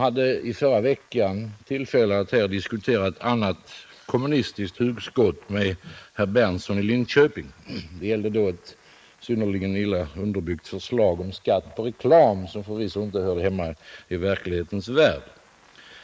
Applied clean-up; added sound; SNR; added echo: neural mask model Resemble Enhance denoiser.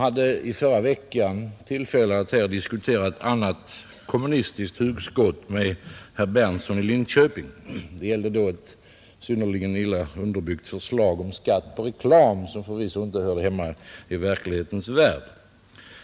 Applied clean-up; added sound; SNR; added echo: none; none; none; none.